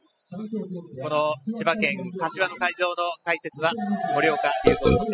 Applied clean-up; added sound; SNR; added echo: classical method spectral subtraction.